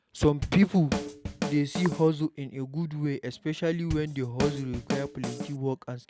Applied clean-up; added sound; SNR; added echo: none; Drum / Drum kit; 6 dB; none.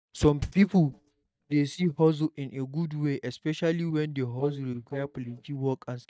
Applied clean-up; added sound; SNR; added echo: neural mask model DeepFilterNet 3.